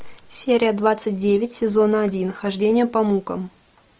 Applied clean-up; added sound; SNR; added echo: none; none; none; none.